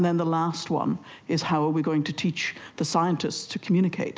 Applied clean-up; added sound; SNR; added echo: none; none; none; none.